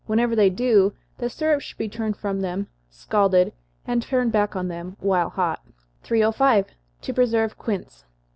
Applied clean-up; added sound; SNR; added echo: none; none; none; none.